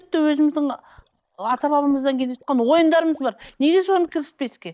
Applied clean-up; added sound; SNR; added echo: neural mask model DeepFilterNet 3.